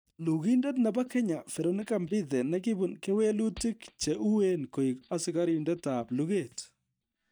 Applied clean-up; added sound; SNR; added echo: neural mask model DeepFilterNet 3.